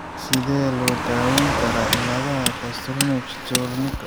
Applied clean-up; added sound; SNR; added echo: none; Tools + Car passing by / Truck; 1 dB; none.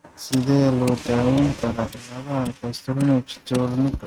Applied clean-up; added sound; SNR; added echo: neural mask model RNNoise.